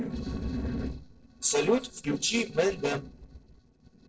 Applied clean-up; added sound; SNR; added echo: neural separator model SepFormer DNS4.